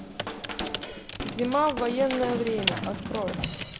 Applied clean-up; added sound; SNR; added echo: none; Typing + Drum / Drum kit; 4 dB; none.